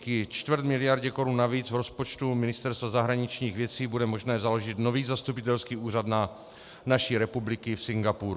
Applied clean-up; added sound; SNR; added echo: none; none; none; none.